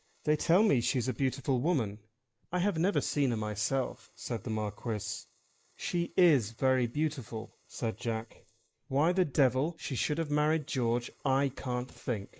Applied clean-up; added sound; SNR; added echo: neural mask model Resemble Enhance denoiser.